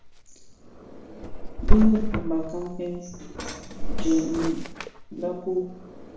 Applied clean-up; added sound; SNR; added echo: none; Drawer open or close; -3 dB; reverberation time 0.7 s.